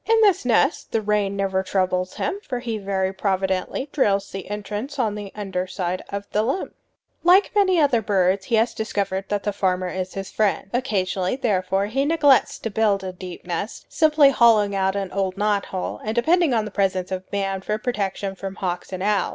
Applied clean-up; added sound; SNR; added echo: none; none; none; none.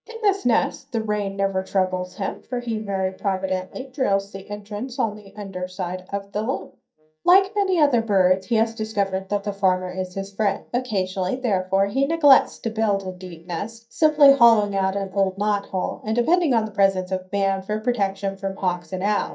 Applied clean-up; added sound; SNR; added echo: neural mask model DeepFilterNet 3.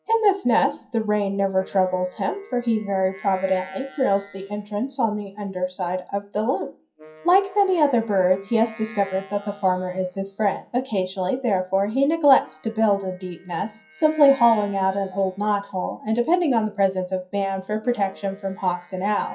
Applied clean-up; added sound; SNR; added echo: classical method WPE with log-MMSE.